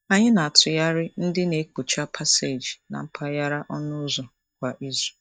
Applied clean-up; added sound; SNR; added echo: neural mask model DeepFilterNet 3.